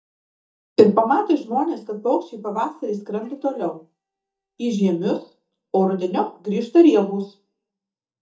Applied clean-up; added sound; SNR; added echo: neural mask model DeepFilterNet 3.